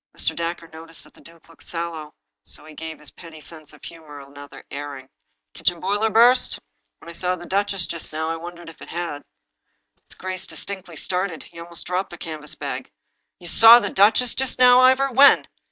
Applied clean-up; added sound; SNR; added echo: neural mask model DeepFilterNet 3.